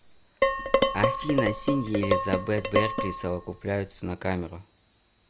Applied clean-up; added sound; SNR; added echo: none; Dishes, pots, and pans; -2 dB; none.